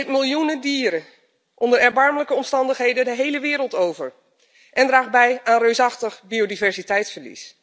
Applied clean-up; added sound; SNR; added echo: none; none; none; none.